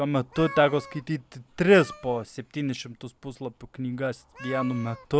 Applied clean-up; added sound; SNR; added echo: none; Meow; 18 dB; none.